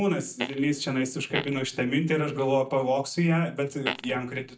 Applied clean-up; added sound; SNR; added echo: neural mask model DeepFilterNet 3.